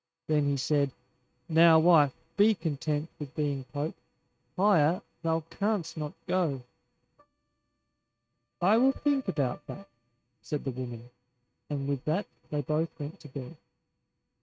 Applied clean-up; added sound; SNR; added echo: neural mask model RNNoise.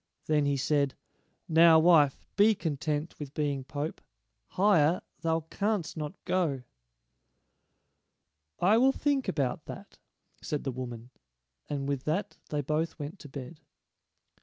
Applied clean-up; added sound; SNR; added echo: none; none; none; none.